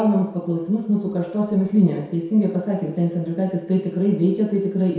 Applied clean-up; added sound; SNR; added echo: none; none; none; reverberation time 0.7 s.